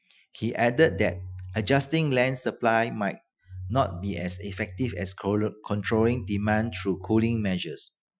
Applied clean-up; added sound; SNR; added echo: classical method Wiener filter.